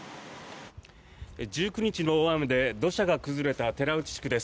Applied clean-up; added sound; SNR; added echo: none; none; none; none.